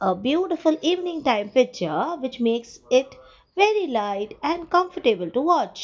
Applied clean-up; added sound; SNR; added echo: none; none; none; none.